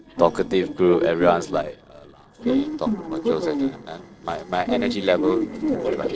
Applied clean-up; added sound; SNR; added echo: neural separator model SepFormer DNS4.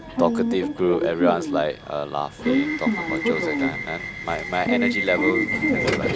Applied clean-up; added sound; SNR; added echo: none; Subway, metro, underground / Alarm; -2 dB; none.